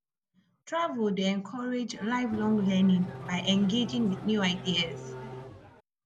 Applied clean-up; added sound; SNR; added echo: none; Race car, auto racing / Engine starting; 12 dB; none.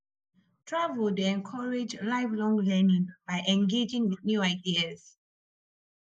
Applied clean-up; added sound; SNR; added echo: neural mask model Resemble Enhance denoiser.